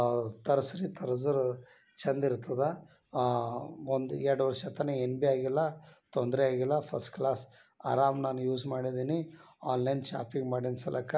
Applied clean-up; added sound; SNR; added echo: none; none; none; none.